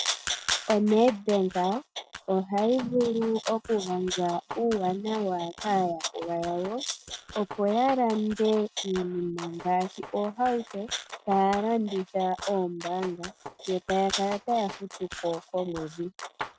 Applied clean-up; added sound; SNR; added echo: neural mask model RNNoise.